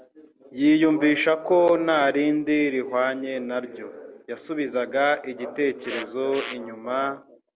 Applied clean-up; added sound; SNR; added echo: none; none; none; none.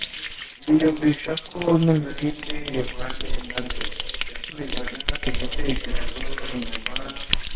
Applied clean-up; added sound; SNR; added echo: neural separator model SepFormer WHAMR!.